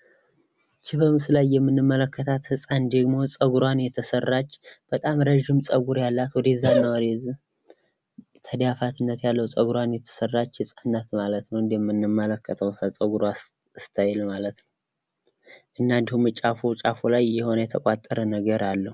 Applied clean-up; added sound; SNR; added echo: none; none; none; none.